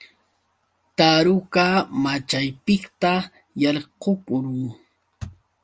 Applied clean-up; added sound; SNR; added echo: none; none; none; none.